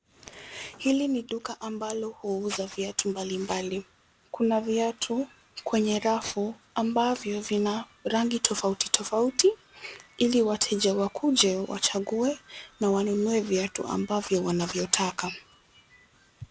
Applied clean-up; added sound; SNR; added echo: none; none; none; none.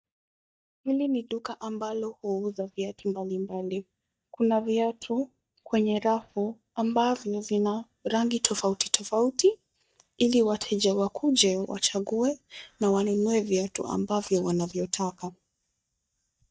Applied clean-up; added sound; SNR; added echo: neural mask model DeepFilterNet 3.